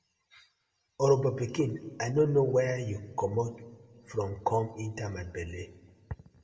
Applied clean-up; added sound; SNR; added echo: none; none; none; reverberation time 1.4 s.